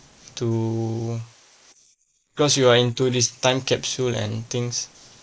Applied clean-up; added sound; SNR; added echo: neural mask model Resemble Enhance denoiser.